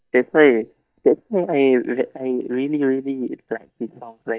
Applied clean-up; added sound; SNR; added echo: neural mask model DeepFilterNet 3.